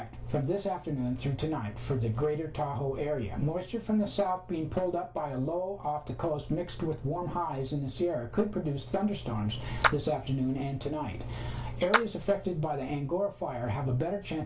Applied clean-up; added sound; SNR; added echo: none; Clapping; 3 dB; reverberation time 0.3 s.